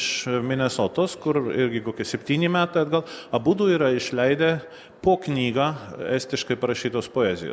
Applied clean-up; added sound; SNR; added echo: none; none; none; none.